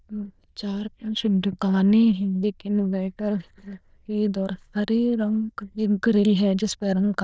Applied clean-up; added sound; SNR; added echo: neural diffusion model UNIVERSE++.